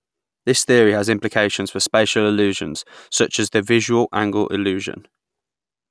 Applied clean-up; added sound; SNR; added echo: none; none; none; none.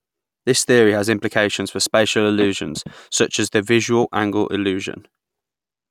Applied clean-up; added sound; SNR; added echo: none; Telephone; 17 dB; none.